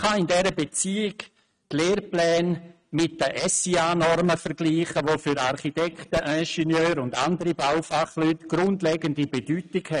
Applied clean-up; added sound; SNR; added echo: neural mask model RNNoise.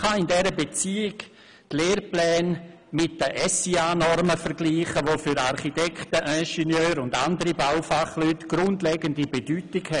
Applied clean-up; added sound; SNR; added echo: none; none; none; none.